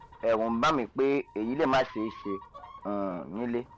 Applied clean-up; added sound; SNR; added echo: none; Chicken, rooster; 19 dB; none.